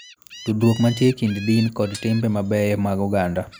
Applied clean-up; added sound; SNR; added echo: none; Gull, seagull + Glass; 19 dB; none.